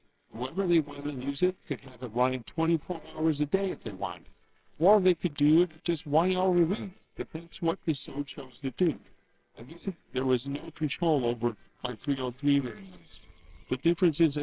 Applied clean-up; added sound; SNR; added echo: neural separator model SepFormer WHAMR!.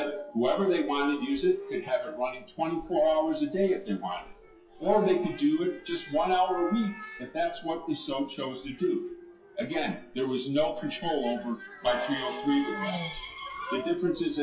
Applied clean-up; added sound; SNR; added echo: classical method WPE with log-MMSE.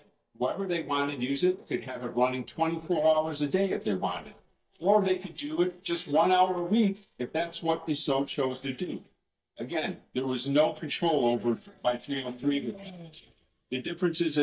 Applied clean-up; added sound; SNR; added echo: neural mask model DeepFilterNet 3.